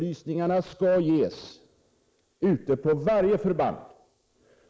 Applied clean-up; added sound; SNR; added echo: neural mask model Resemble Enhance denoiser.